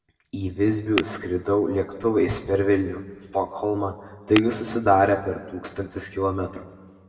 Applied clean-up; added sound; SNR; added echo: none; Tap / Glass; 9 dB; reverberation time 1.2 s.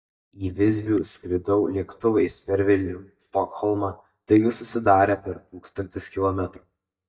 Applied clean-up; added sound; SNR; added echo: neural mask model DeepFilterNet 3.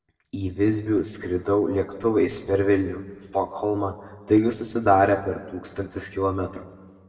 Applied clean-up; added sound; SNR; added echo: neural separator model SepFormer DNS4.